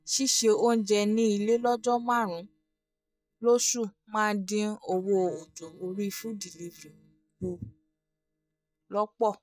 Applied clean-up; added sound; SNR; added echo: neural mask model DeepFilterNet 3.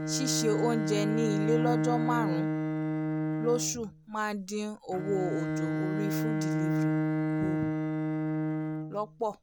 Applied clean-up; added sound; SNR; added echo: none; Bowed string instrument; -3 dB; none.